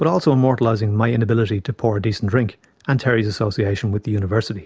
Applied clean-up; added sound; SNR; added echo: none; none; none; none.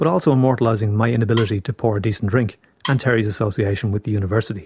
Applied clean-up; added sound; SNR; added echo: none; Wood; 17 dB; none.